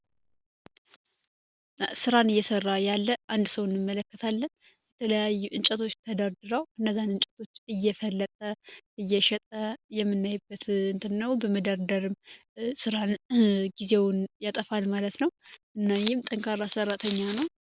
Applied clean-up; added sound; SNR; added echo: none; none; none; none.